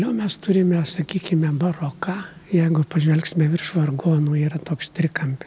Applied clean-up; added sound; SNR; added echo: none; none; none; none.